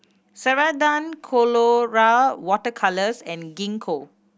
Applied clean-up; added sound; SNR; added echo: none; none; none; none.